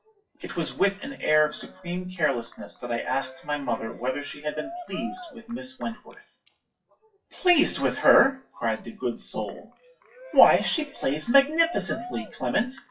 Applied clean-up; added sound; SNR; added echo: classical method WPE with log-MMSE.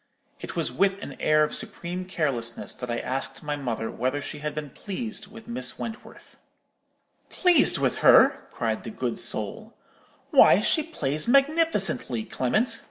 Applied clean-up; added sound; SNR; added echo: none; none; none; none.